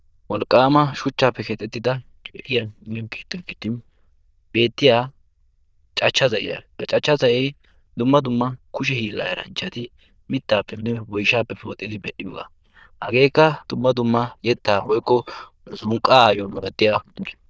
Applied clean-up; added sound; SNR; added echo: neural diffusion model UNIVERSE++.